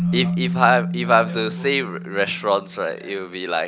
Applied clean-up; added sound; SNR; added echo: none; Keyboard (musical); 5 dB; none.